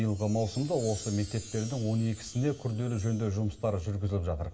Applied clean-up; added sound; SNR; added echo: none; Chime; 18 dB; reverberation time 1.9 s.